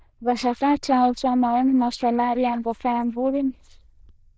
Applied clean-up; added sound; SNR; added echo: neural diffusion model UNIVERSE++.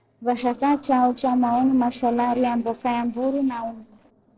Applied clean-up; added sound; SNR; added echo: neural separator model SepFormer DNS4.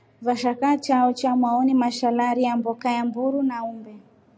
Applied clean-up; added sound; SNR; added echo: none; none; none; none.